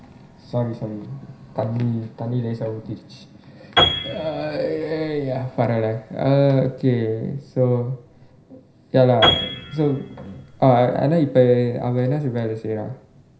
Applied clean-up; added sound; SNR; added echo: none; Piano; 8 dB; reverberation time 0.5 s.